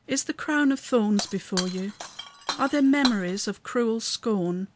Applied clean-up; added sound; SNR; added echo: none; Shatter; 10 dB; none.